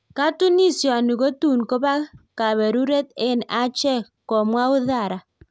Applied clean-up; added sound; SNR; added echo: none; none; none; none.